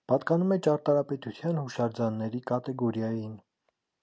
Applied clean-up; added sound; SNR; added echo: none; none; none; none.